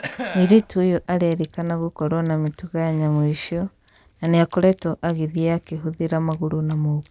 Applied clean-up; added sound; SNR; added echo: none; Chewing, mastication / Cough; 20 dB; none.